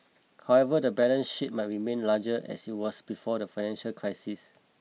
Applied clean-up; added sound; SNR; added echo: none; none; none; none.